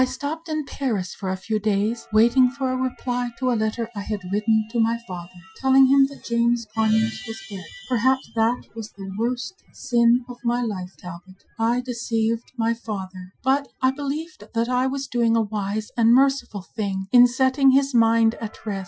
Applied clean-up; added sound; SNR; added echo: classical method Wiener filter.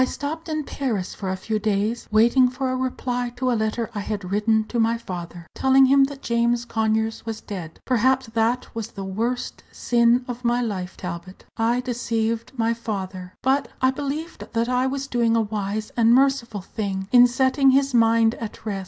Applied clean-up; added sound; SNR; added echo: none; none; none; none.